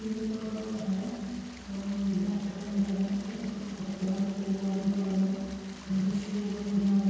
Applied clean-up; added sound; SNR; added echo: none; Stream; 19 dB; reverberation time 2.0 s.